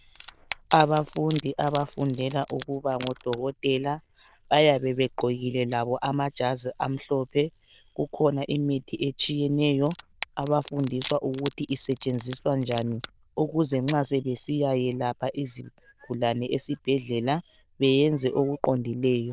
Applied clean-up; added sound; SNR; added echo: neural diffusion model UNIVERSE++.